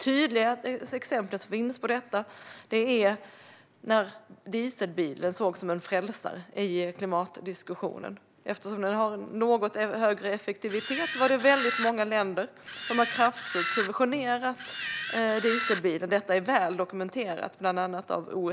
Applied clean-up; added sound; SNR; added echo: none; Camera; 2 dB; none.